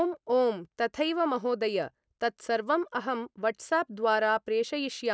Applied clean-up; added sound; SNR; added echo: none; none; none; none.